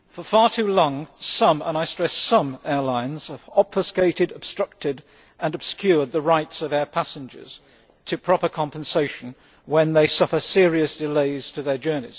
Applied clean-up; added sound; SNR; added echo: none; none; none; none.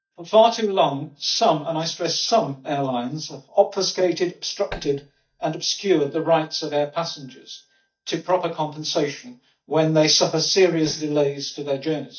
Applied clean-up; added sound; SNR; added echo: neural mask model DeepFilterNet 3.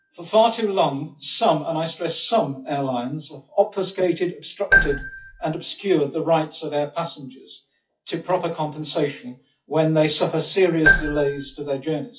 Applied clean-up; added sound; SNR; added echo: classical method WPE with log-MMSE.